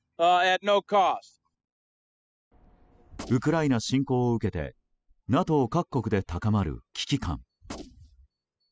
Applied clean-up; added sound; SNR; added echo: classical method spectral subtraction.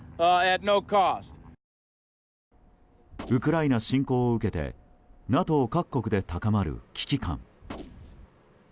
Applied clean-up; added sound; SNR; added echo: none; Gunshot, gunfire; 15 dB; none.